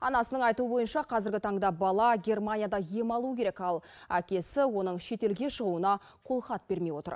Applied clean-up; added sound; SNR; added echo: none; none; none; none.